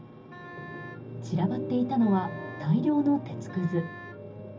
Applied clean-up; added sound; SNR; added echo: none; Wind instrument, woodwind instrument; 19 dB; reverberation time 0.4 s.